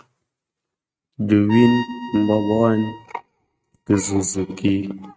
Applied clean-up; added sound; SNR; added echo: neural mask model RNNoise.